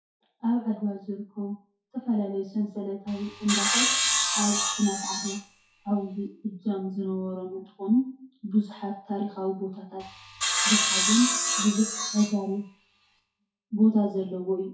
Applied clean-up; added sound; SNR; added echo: classical method WPE with log-MMSE.